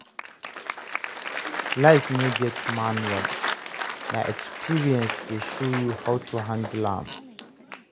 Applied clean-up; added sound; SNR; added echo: none; Applause; 5 dB; none.